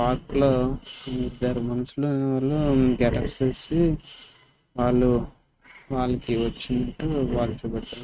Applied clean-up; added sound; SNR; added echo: neural mask model RNNoise.